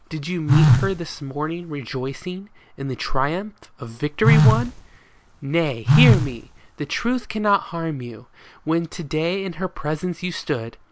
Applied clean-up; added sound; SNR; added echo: none; Telephone; -5 dB; none.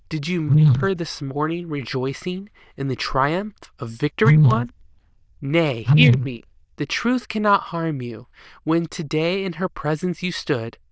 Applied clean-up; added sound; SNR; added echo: neural diffusion model UNIVERSE++.